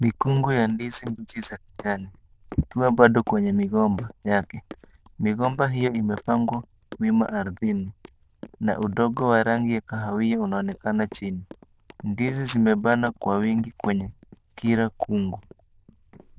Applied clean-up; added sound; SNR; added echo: neural diffusion model UNIVERSE++.